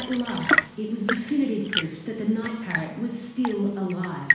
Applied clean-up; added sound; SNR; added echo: none; Tap / Fill (with liquid) / Trickle, dribble / Chirp, tweet / Engine; 1 dB; reverberation time 1.1 s.